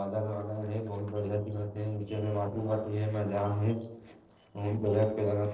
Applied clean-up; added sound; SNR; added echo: neural separator model SepFormer DNS4.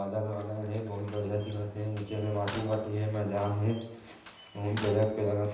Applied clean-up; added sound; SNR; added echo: none; Slam; 15 dB; reverberation time 0.9 s.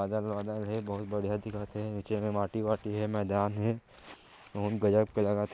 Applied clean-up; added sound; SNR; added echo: none; none; none; none.